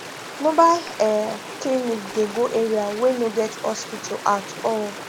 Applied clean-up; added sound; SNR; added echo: none; Stream; 12 dB; none.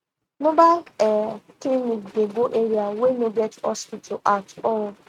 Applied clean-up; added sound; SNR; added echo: neural mask model RNNoise.